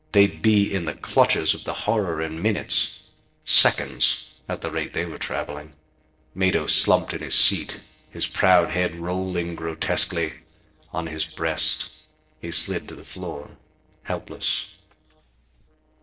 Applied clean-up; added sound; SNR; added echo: neural separator model SepFormer DNS4.